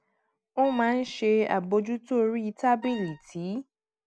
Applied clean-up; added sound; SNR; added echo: none; Wind instrument, woodwind instrument; 18 dB; none.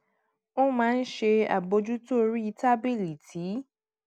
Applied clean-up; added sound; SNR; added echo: none; none; none; none.